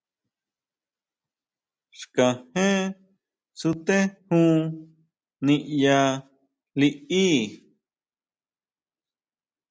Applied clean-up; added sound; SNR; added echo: none; none; none; none.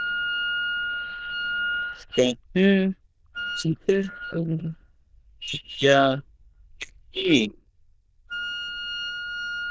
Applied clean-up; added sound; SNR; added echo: neural diffusion model UNIVERSE++.